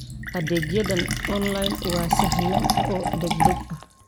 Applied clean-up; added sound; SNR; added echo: none; Fill (with liquid); -2 dB; none.